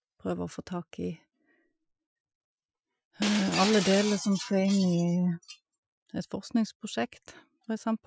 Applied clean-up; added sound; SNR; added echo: classical method Wiener filter.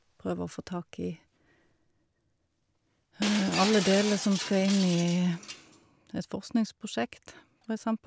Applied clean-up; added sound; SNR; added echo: none; Shatter; 7 dB; none.